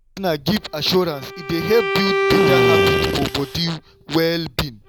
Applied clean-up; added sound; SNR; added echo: none; Bowed string instrument + Drill; -1 dB; none.